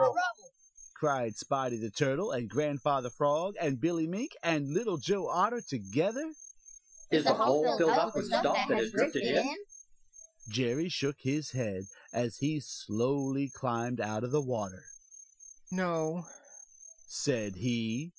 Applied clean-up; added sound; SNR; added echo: classical method Wiener filter.